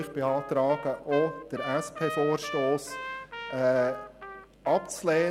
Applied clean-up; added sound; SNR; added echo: none; Trumpet; 11 dB; none.